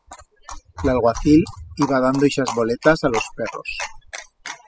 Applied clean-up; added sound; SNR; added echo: classical method spectral subtraction.